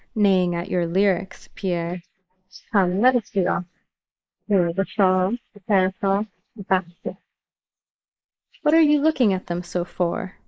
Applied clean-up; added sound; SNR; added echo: neural mask model Resemble Enhance denoiser.